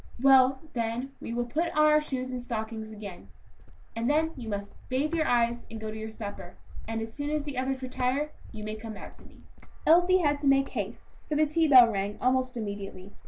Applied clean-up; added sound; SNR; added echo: none; Cricket; 9 dB; none.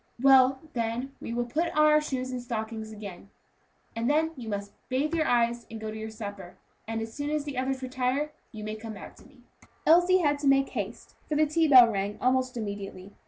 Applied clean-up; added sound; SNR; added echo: none; none; none; none.